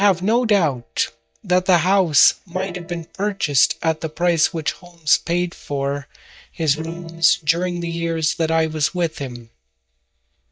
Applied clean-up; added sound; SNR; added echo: neural mask model DeepFilterNet 3.